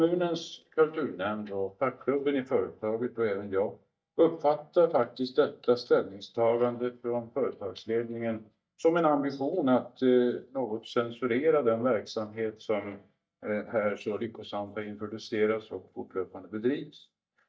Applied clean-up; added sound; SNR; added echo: neural mask model DeepFilterNet 3.